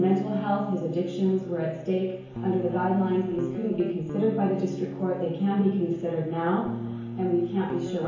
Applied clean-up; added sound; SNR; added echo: none; Guitar; 10 dB; reverberation time 1.0 s.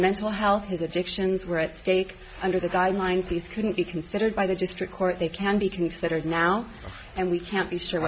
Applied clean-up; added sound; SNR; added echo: none; none; none; none.